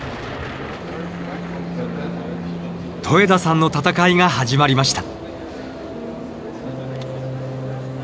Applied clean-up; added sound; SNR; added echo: none; Thunder + Bass guitar; 18 dB; none.